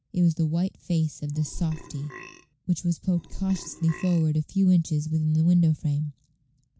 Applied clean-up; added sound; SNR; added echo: none; Burping, eructation; 14 dB; none.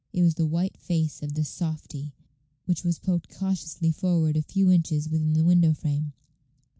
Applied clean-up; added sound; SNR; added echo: none; none; none; none.